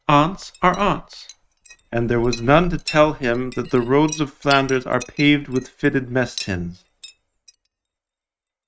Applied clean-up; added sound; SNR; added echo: neural mask model RNNoise.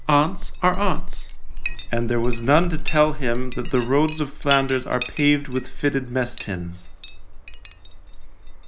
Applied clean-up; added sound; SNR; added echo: none; Chink, clink; 0 dB; none.